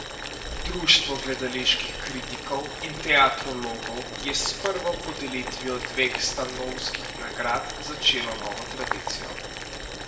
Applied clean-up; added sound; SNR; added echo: none; Boiling; 6 dB; reverberation time 0.7 s.